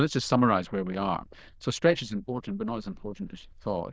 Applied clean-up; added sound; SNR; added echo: neural diffusion model UNIVERSE++.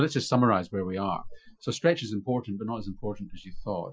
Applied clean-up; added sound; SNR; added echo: classical method Wiener filter.